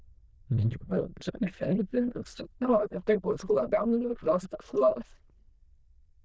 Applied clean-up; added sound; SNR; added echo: neural diffusion model UNIVERSE++.